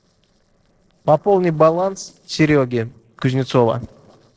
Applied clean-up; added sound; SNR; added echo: neural separator model SepFormer DNS4.